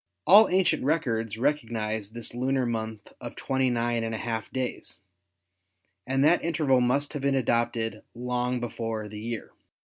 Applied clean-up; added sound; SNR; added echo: none; none; none; none.